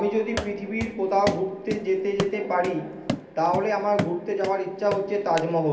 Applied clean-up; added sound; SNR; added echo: none; Run; 9 dB; reverberation time 0.4 s.